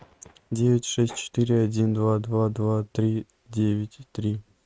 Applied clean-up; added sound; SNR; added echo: neural mask model RNNoise.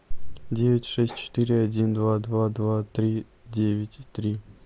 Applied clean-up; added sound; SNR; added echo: none; none; none; none.